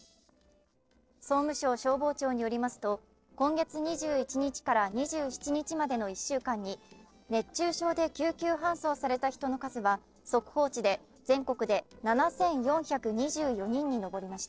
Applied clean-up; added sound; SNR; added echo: neural separator model SepFormer DNS4.